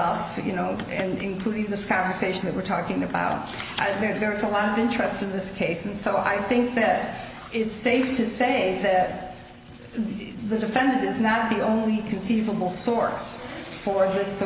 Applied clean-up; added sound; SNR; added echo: none; none; none; none.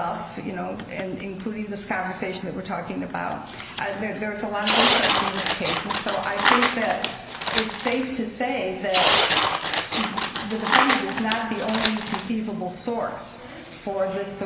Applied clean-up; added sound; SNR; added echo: none; Tearing; -4 dB; none.